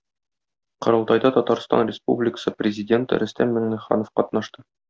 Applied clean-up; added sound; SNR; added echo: none; none; none; none.